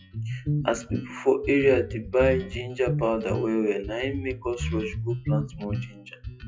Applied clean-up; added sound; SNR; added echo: classical method WPE with log-MMSE.